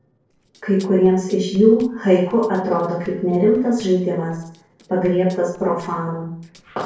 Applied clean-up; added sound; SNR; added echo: neural separator model SepFormer DNS4.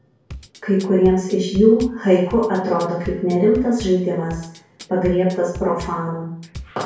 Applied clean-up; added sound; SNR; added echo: none; Bass drum / Drum kit; 18 dB; reverberation time 0.6 s.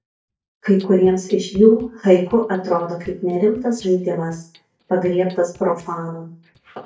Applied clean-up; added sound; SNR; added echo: neural mask model DeepFilterNet 3.